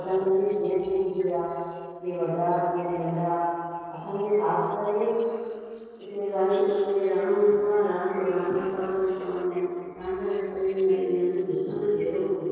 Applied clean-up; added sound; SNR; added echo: neural separator model SepFormer DNS4.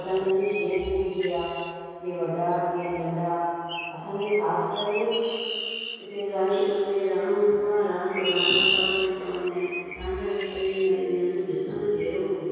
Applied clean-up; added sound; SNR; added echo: none; Chirp, tweet; 7 dB; reverberation time 2.2 s.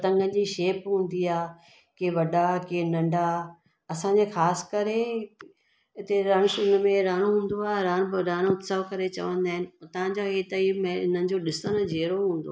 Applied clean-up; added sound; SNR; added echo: none; none; none; none.